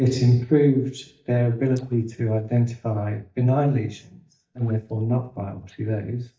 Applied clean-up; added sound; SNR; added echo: neural mask model DeepFilterNet 3.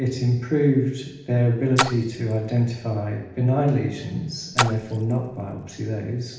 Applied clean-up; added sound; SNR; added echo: none; Splash, splatter; 6 dB; reverberation time 0.9 s.